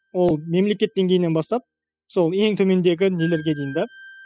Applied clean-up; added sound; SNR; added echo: classical method spectral subtraction.